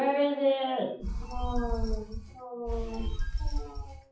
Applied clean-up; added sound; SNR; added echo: classical method WPE with log-MMSE.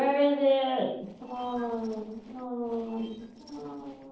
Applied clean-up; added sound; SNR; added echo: neural separator model SepFormer DNS4.